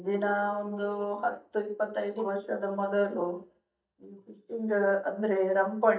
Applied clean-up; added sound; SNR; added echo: neural mask model DeepFilterNet 3.